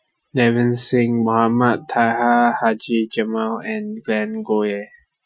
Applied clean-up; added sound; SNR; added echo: classical method Wiener filter.